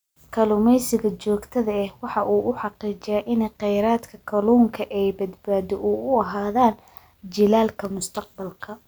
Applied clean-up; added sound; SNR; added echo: none; none; none; none.